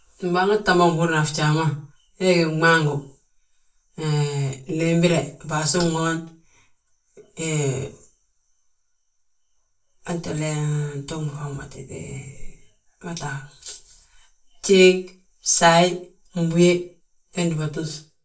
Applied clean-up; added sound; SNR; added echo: none; none; none; reverberation time 0.2 s.